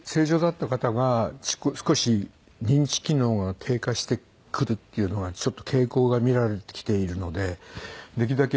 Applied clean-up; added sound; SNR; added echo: none; none; none; none.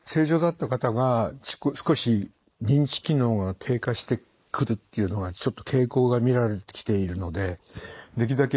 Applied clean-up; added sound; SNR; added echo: neural mask model Resemble Enhance denoiser.